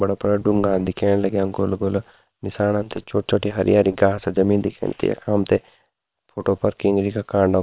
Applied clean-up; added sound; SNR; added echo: neural separator model SepFormer WHAM!.